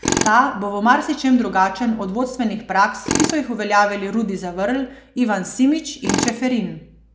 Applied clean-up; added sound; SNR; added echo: none; Tools; 9 dB; none.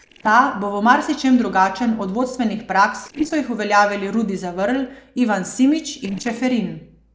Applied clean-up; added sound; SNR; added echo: neural separator model SepFormer DNS4.